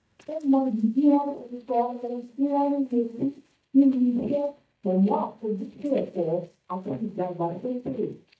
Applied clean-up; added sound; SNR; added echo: neural mask model DeepFilterNet 3.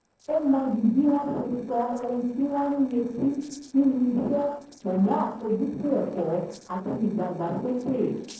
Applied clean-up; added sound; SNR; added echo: neural separator model SepFormer DNS4.